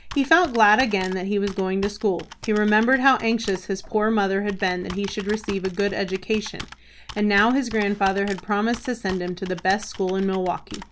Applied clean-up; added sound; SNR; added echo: none; Computer keyboard; 17 dB; none.